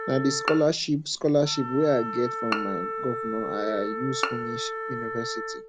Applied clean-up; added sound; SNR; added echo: none; Wind instrument, woodwind instrument + Bowed string instrument; 5 dB; none.